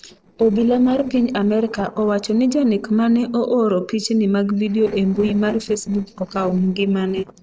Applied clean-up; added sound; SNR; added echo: neural separator model SepFormer DNS4.